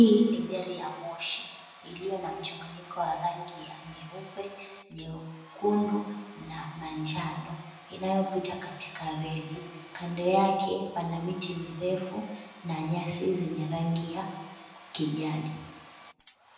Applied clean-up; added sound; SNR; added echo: none; Domestic sounds, home sounds; 20 dB; reverberation time 0.9 s.